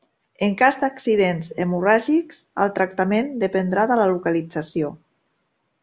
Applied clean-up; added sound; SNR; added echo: none; none; none; none.